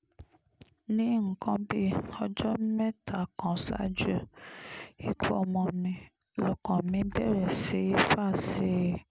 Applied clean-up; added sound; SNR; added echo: none; Bass drum; 19 dB; none.